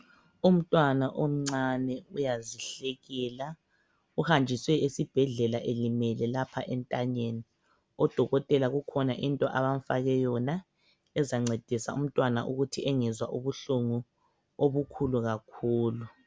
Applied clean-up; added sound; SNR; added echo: none; none; none; none.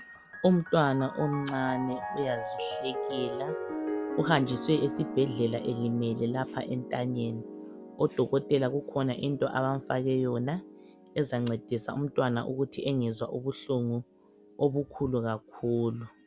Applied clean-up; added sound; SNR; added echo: none; Piano; 10 dB; none.